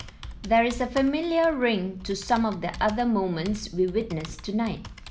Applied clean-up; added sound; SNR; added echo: none; Computer keyboard; 16 dB; none.